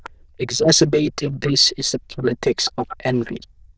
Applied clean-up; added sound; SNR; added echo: neural diffusion model UNIVERSE++.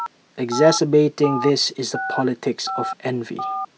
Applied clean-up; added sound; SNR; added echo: none; Telephone; 9 dB; none.